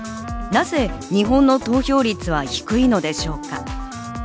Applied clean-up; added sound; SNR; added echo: none; Wind instrument, woodwind instrument; 15 dB; none.